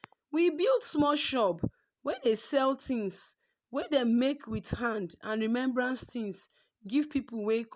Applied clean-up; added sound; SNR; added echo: none; none; none; none.